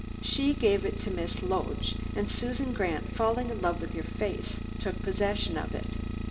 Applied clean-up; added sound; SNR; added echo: none; Idling; 3 dB; reverberation time 1.4 s.